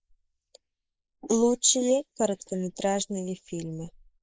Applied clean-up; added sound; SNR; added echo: neural mask model Resemble Enhance denoiser.